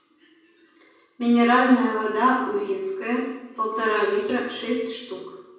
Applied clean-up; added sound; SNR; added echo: none; none; none; reverberation time 1.1 s.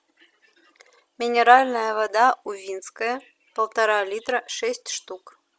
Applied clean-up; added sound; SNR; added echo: none; none; none; none.